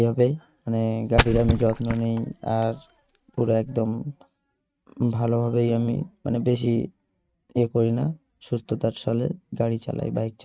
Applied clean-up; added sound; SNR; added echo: neural mask model RNNoise.